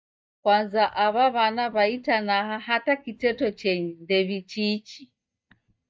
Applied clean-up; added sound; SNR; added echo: neural mask model DeepFilterNet 3.